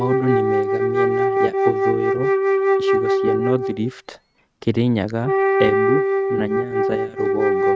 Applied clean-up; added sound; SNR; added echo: neural mask model RNNoise.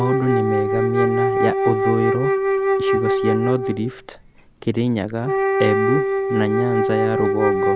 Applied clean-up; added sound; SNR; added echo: none; Wind instrument, woodwind instrument; -3 dB; none.